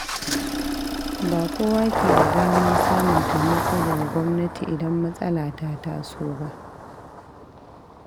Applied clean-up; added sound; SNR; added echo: none; Engine starting; 0 dB; none.